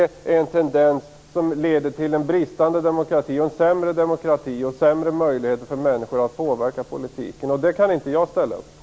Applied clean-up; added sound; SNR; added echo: none; none; none; none.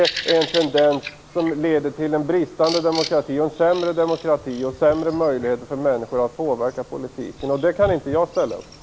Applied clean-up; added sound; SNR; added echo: none; Bird vocalization, bird call, bird song; 13 dB; none.